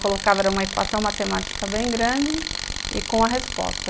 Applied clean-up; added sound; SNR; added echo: none; Tools; 6 dB; none.